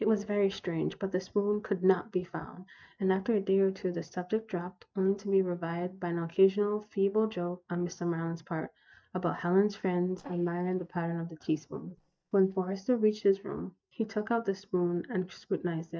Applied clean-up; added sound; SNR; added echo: neural mask model DeepFilterNet 3.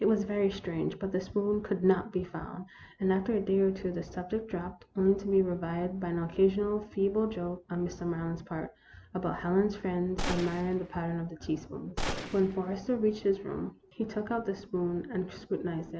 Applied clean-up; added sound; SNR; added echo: none; Gunshot, gunfire; 7 dB; none.